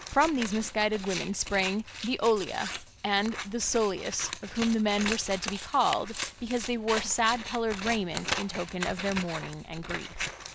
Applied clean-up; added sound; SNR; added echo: none; Scissors; 8 dB; none.